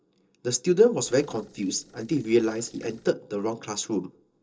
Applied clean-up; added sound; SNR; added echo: neural separator model SepFormer DNS4.